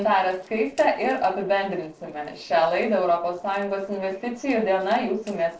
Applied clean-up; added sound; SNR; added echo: neural separator model SepFormer DNS4.